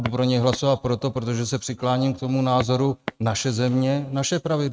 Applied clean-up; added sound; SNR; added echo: neural mask model RNNoise.